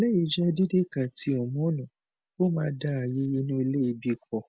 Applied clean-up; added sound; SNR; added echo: none; none; none; none.